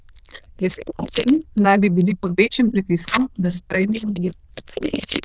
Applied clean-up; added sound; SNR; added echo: neural diffusion model UNIVERSE++.